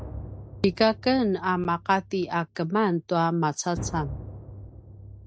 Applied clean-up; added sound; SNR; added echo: none; Drum; 14 dB; none.